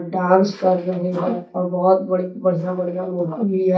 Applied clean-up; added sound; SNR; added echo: neural mask model DeepFilterNet 3.